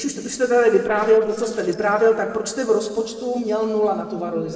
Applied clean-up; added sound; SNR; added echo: neural separator model SepFormer DNS4.